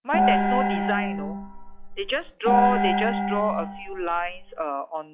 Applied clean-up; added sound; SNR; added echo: classical method log-MMSE.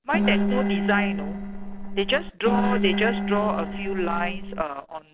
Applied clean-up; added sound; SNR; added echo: neural separator model SepFormer DNS4.